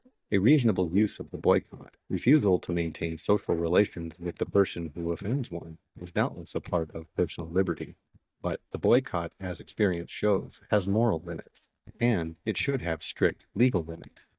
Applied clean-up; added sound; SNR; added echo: neural mask model DeepFilterNet 3.